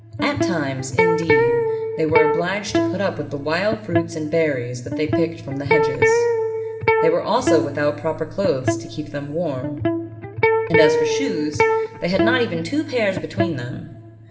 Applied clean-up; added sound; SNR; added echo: none; Electric guitar; -2 dB; reverberation time 1.0 s.